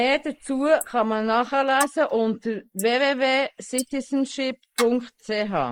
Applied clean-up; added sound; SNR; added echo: neural mask model Resemble Enhance denoiser.